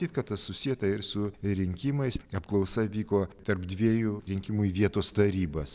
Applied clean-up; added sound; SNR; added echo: none; none; none; none.